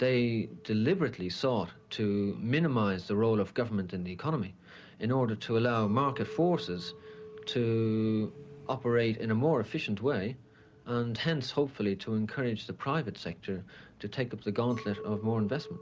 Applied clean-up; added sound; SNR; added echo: none; Chink, clink; 20 dB; none.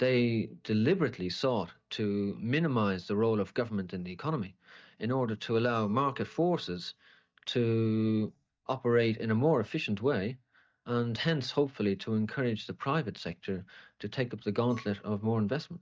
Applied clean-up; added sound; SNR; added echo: neural mask model DeepFilterNet 3.